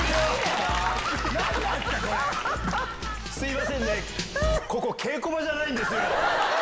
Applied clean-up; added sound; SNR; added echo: none; Sliding door; 17 dB; none.